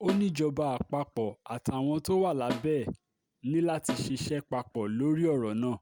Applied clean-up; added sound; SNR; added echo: none; Snare drum; 11 dB; none.